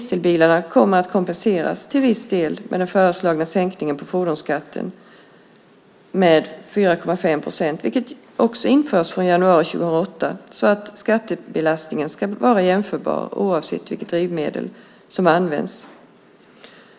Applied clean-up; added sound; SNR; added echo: none; none; none; none.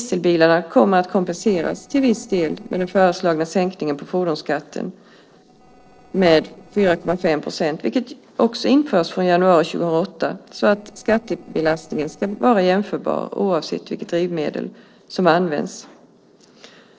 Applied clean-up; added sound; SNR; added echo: neural separator model SepFormer DNS4.